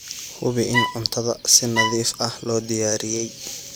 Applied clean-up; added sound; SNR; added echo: none; Bowed string instrument; 4 dB; none.